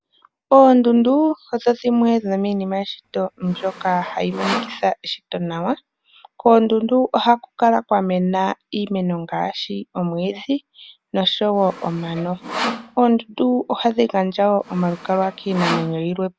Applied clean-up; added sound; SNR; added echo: none; Sawing; 11 dB; none.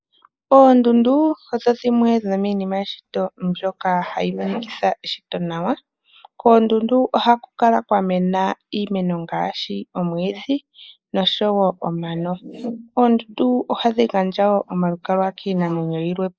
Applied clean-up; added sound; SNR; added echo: neural mask model Resemble Enhance denoiser.